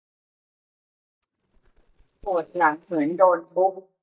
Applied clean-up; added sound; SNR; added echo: neural mask model DeepFilterNet 3.